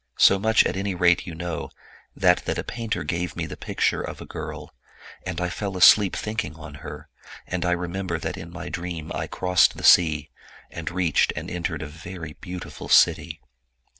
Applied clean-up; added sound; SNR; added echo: none; none; none; none.